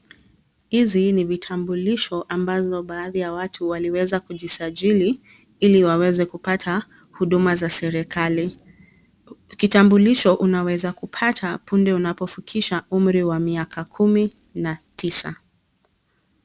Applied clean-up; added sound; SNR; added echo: none; none; none; none.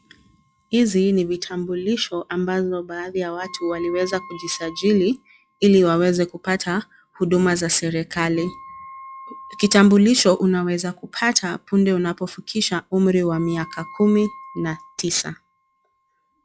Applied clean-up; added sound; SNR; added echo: classical method log-MMSE.